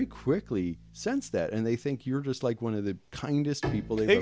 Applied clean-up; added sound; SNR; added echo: none; Bowed string instrument; 14 dB; none.